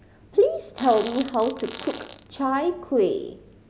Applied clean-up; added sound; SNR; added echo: none; Fart; 15 dB; none.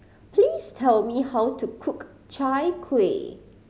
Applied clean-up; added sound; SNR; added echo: none; none; none; none.